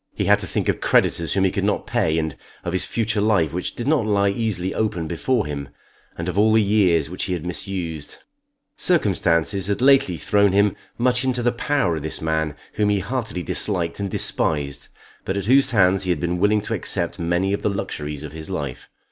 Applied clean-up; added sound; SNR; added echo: none; none; none; none.